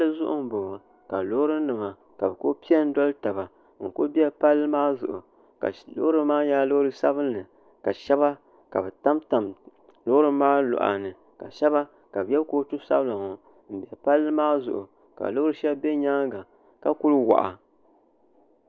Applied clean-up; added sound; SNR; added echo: none; none; none; none.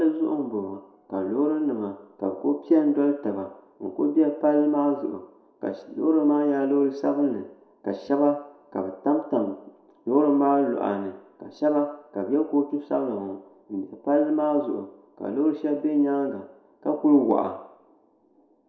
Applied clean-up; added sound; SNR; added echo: none; none; none; reverberation time 0.6 s.